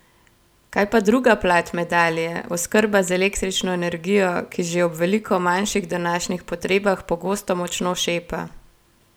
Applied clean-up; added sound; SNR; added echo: none; none; none; none.